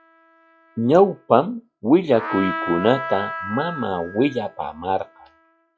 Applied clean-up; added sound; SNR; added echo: classical method log-MMSE.